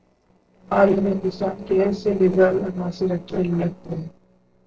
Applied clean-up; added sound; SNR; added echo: neural separator model SepFormer DNS4.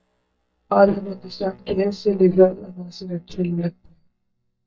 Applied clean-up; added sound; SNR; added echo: neural mask model DeepFilterNet 3.